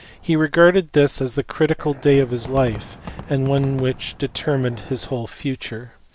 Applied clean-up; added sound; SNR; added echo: none; Fireworks + Dog; 18 dB; none.